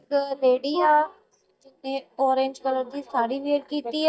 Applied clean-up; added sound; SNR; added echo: neural mask model DeepFilterNet 3.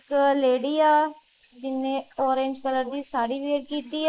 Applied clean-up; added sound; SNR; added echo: neural mask model Resemble Enhance denoiser.